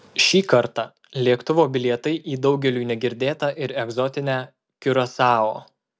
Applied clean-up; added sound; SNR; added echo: none; none; none; none.